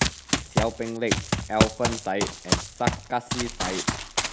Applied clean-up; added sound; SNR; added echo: none; Run; -3 dB; none.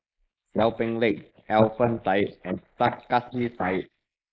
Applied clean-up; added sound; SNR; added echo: neural mask model Resemble Enhance denoiser.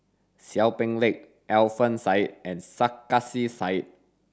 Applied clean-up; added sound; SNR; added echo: none; none; none; none.